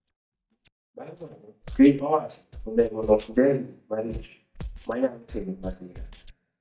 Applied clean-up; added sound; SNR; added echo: neural mask model DeepFilterNet 3.